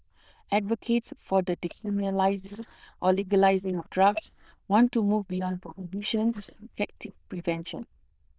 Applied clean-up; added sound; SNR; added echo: neural diffusion model UNIVERSE++.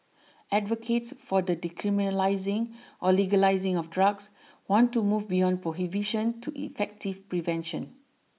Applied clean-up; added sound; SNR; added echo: none; none; none; none.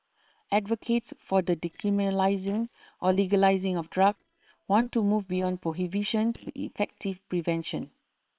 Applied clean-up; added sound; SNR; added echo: neural separator model SepFormer WHAM!.